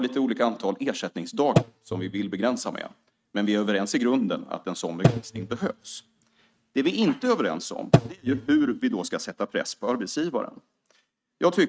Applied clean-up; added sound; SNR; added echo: neural mask model RNNoise.